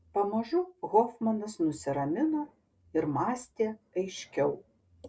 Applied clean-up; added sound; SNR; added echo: none; none; none; none.